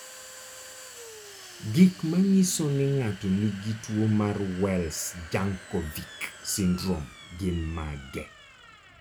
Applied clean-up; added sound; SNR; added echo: none; Domestic sounds, home sounds; 18 dB; none.